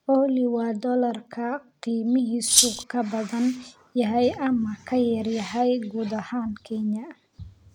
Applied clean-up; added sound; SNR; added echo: none; Rattle (instrument); -5 dB; none.